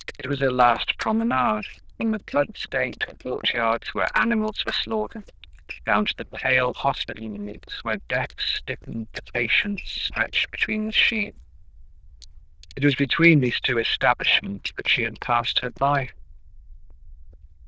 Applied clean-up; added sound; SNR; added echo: neural diffusion model UNIVERSE++.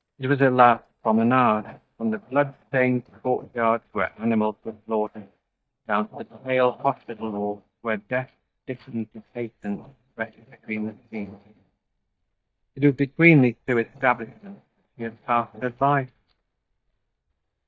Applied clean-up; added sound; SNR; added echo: neural mask model DeepFilterNet 3.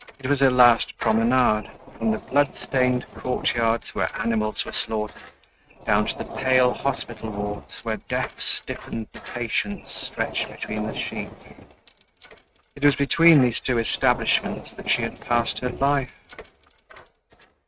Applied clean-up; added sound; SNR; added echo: neural mask model RNNoise.